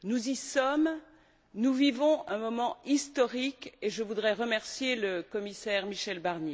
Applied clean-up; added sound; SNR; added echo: none; none; none; none.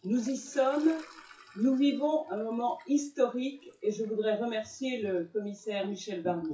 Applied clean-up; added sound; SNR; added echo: classical method WPE with log-MMSE.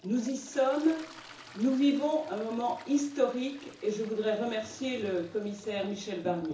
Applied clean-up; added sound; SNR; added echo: none; Toilet flush; 20 dB; reverberation time 0.7 s.